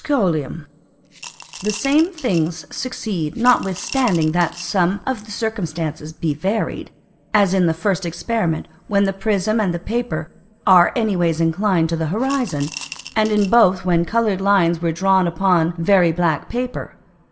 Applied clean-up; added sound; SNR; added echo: none; Coin (dropping) / Glass; 16 dB; reverberation time 0.3 s.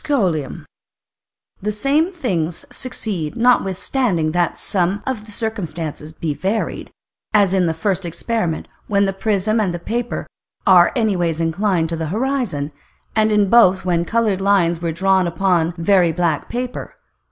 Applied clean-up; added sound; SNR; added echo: none; none; none; none.